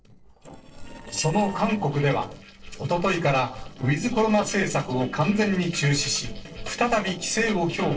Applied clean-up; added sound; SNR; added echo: neural separator model SepFormer DNS4.